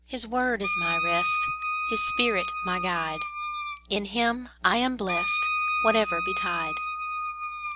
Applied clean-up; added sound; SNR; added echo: none; Wind instrument, woodwind instrument; 1 dB; none.